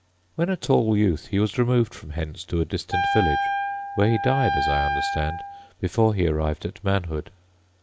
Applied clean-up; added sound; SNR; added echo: none; Wind instrument, woodwind instrument; 2 dB; none.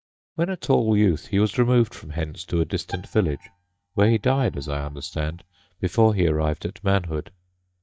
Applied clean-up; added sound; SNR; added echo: neural mask model DeepFilterNet 3.